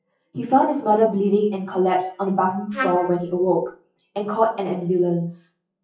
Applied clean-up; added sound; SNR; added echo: classical method WPE with log-MMSE.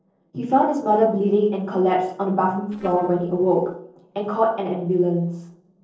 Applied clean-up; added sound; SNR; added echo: neural separator model SepFormer DNS4.